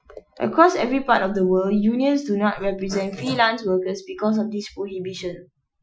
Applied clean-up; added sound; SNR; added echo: classical method Wiener filter.